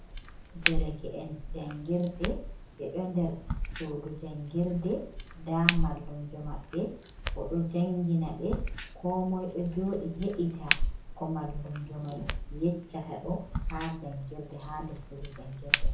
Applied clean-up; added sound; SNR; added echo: none; Crack; 1 dB; reverberation time 0.6 s.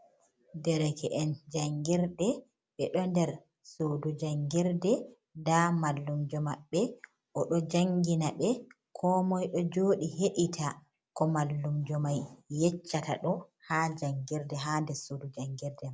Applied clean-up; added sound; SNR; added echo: none; none; none; none.